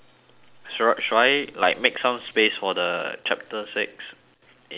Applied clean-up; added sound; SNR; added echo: none; none; none; none.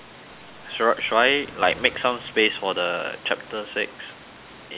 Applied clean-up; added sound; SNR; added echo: none; Car passing by + Water; 19 dB; none.